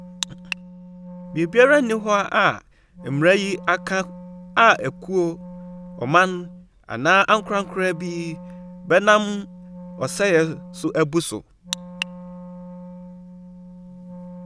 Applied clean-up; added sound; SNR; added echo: none; Wind instrument, woodwind instrument; 17 dB; none.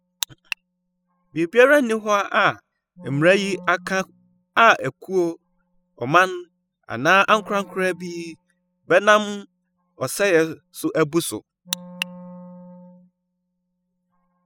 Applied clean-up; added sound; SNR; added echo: classical method spectral subtraction.